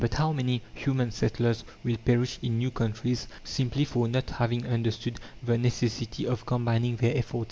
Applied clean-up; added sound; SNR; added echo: none; none; none; none.